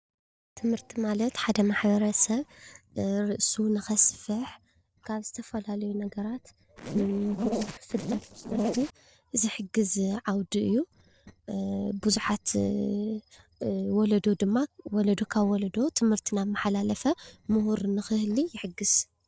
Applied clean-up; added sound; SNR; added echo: neural separator model SepFormer DNS4.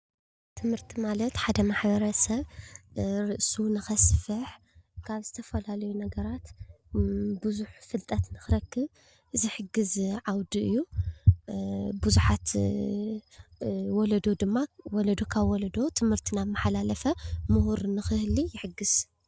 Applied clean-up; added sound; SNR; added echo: none; none; none; none.